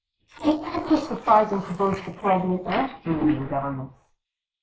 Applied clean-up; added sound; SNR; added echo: neural mask model Resemble Enhance denoiser.